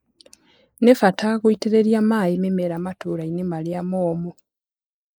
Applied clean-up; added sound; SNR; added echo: neural mask model Resemble Enhance denoiser.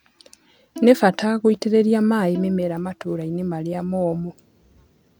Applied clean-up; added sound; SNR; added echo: none; Bowed string instrument; 18 dB; none.